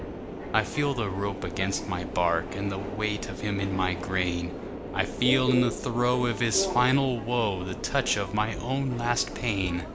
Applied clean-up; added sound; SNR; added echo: none; Subway, metro, underground; 7 dB; none.